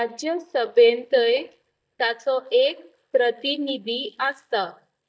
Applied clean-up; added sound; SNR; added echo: neural mask model DeepFilterNet 3.